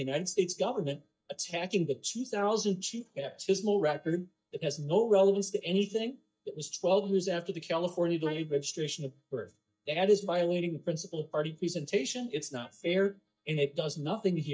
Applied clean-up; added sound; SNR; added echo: neural mask model DeepFilterNet 3.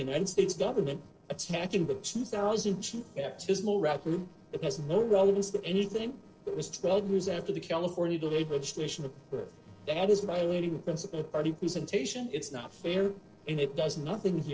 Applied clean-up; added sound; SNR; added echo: neural separator model SepFormer DNS4.